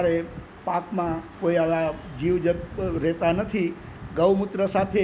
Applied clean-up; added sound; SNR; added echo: none; none; none; none.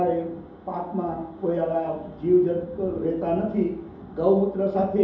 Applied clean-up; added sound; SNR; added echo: none; none; none; reverberation time 2.8 s.